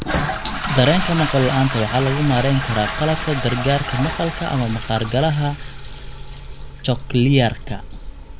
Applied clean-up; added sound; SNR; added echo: none; Toilet flush; 6 dB; none.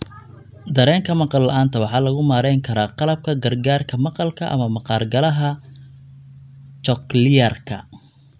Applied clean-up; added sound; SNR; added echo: none; none; none; none.